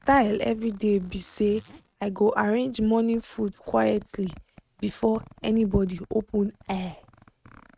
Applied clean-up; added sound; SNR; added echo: neural mask model RNNoise.